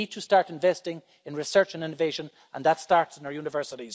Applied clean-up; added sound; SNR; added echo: none; none; none; none.